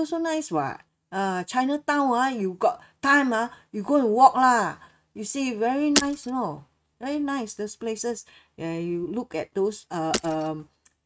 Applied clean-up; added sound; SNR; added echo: neural mask model RNNoise.